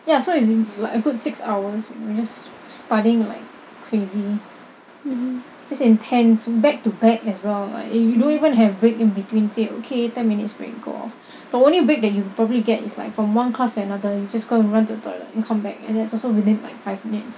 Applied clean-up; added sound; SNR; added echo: none; none; none; none.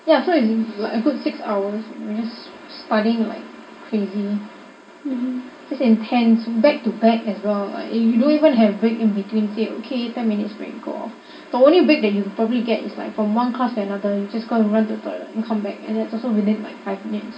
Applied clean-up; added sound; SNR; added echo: none; none; none; reverberation time 0.6 s.